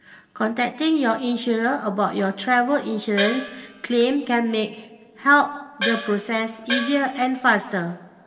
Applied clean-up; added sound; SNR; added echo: none; Gong; 7 dB; reverberation time 1.6 s.